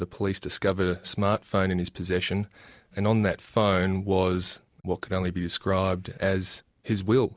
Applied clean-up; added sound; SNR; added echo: none; none; none; none.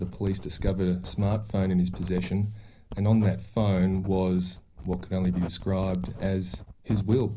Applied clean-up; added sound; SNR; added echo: none; Writing; 13 dB; reverberation time 0.5 s.